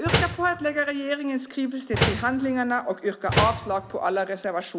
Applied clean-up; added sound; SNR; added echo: none; Slam; 2 dB; none.